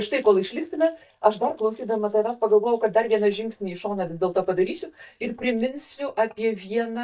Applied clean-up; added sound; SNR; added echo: neural mask model DeepFilterNet 3.